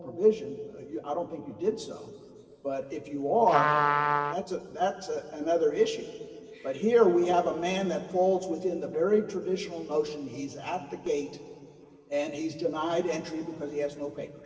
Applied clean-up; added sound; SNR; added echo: none; Trumpet; 1 dB; reverberation time 2.5 s.